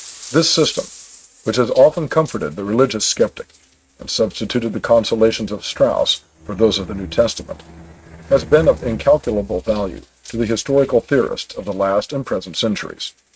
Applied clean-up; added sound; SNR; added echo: neural mask model RNNoise.